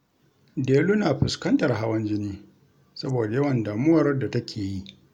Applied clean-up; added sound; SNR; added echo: none; none; none; none.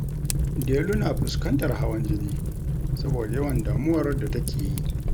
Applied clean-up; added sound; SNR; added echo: none; Fire; -2 dB; none.